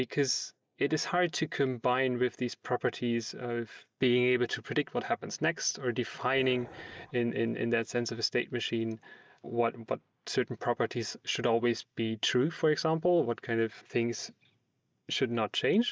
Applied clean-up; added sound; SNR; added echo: neural mask model DeepFilterNet 3.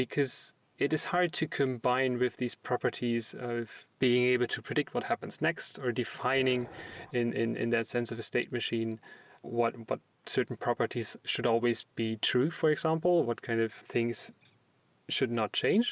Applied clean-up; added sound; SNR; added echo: none; Dog; 17 dB; none.